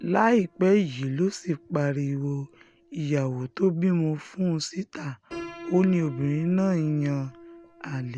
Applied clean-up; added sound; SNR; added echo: none; Piano; 19 dB; none.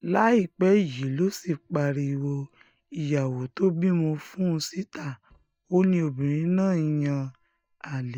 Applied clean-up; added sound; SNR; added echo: neural mask model DeepFilterNet 3.